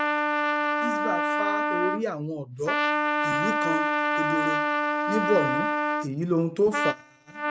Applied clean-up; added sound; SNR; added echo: neural mask model RNNoise.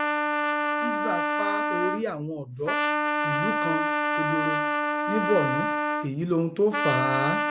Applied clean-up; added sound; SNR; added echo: none; Trumpet; -3 dB; none.